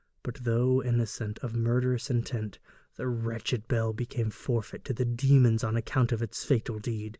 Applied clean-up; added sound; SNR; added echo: none; none; none; none.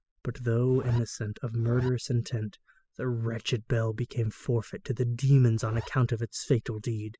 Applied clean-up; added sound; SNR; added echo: classical method spectral subtraction.